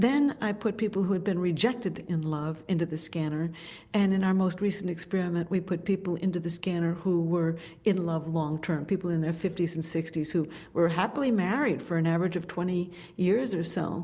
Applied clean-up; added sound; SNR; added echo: none; none; none; none.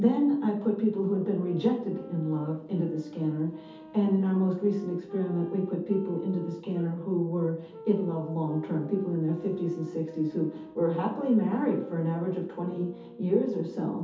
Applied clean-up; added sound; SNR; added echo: none; Wind instrument, woodwind instrument; 17 dB; reverberation time 0.5 s.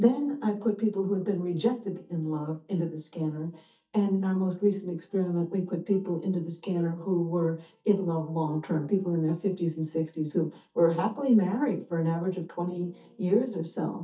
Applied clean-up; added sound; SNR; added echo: neural mask model DeepFilterNet 3.